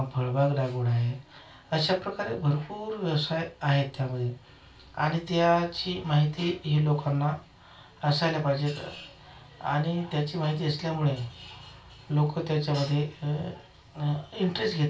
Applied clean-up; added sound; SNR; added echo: none; none; none; reverberation time 0.3 s.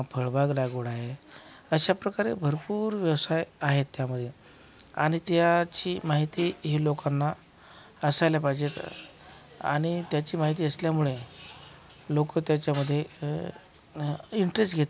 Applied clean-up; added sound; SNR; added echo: none; none; none; none.